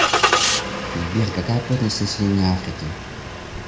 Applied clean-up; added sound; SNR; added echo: none; Engine starting; 0 dB; reverberation time 0.4 s.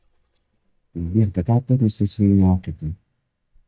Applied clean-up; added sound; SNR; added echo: neural mask model DeepFilterNet 3.